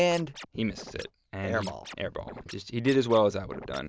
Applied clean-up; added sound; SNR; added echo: neural mask model RNNoise.